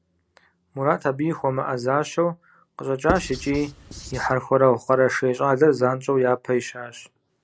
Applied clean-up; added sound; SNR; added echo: none; Writing; 10 dB; none.